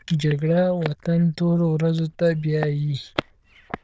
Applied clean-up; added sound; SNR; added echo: neural diffusion model UNIVERSE++.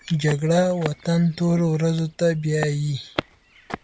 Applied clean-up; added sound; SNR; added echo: none; Walk, footsteps; 14 dB; none.